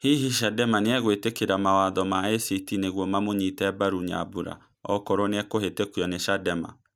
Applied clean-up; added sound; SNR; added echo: none; none; none; none.